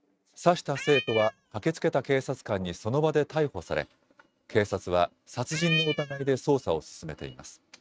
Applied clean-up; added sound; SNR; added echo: neural mask model RNNoise.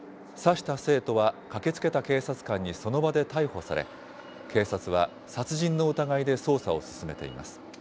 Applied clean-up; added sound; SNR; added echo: none; none; none; none.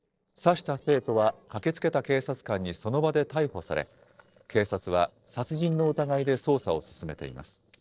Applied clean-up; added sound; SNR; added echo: neural separator model SepFormer DNS4.